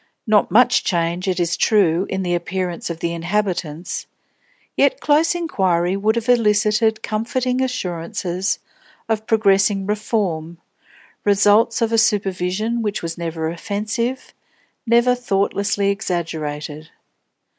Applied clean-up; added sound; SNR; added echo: none; none; none; none.